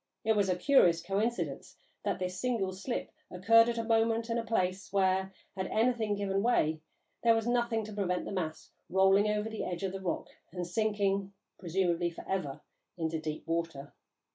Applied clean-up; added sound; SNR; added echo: none; none; none; none.